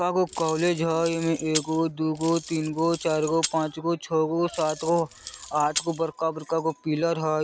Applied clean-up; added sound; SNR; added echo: none; Keys jangling; 12 dB; none.